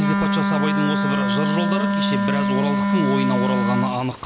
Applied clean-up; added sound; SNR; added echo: none; Wind instrument, woodwind instrument; -5 dB; none.